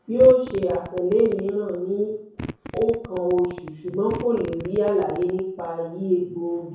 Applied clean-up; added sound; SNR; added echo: none; Fart; 15 dB; reverberation time 0.6 s.